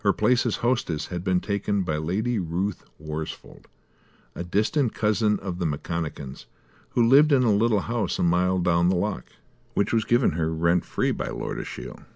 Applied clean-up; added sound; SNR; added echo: none; none; none; none.